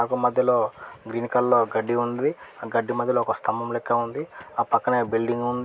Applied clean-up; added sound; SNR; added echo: none; none; none; none.